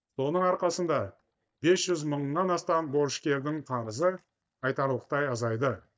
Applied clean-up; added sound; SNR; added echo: neural mask model DeepFilterNet 3.